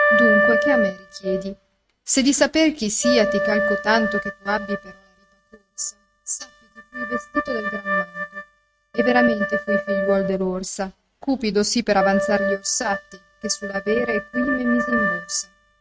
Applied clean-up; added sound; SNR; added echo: neural mask model RNNoise.